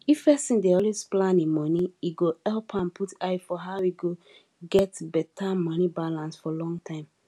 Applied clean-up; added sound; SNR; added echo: none; none; none; none.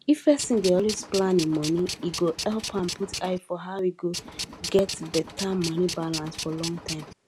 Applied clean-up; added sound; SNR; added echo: none; Tools; 10 dB; none.